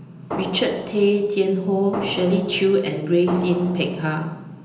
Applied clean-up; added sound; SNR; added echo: none; Fireworks; 12 dB; reverberation time 0.8 s.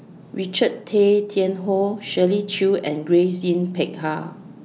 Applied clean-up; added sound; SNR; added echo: none; none; none; none.